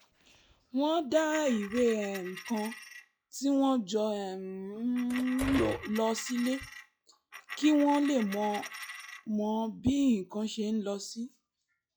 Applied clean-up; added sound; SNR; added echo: classical method log-MMSE.